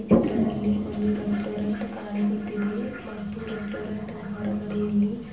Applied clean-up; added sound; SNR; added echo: none; Toilet flush; 3 dB; reverberation time 0.6 s.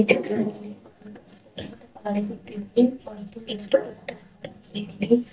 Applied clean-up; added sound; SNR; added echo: neural mask model DeepFilterNet 3.